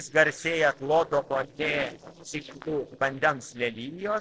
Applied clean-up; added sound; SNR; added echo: neural separator model SepFormer DNS4.